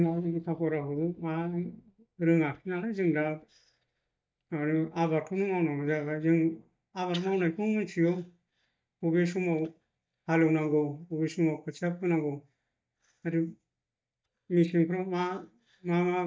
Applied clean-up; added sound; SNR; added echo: neural mask model DeepFilterNet 3.